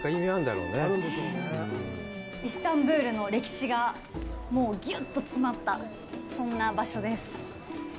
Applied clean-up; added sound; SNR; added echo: none; none; none; none.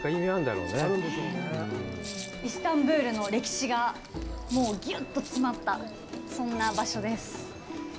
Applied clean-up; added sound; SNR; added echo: none; Rattle (instrument); 18 dB; none.